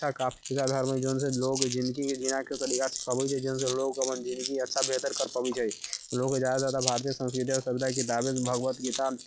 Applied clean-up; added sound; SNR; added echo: classical method log-MMSE.